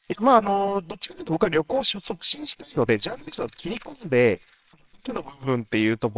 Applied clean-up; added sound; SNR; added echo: neural separator model SepFormer WHAMR!.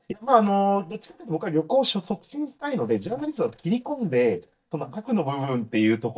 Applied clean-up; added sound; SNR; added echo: neural mask model DeepFilterNet 3.